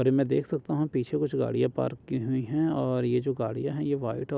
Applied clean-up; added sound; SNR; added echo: none; none; none; none.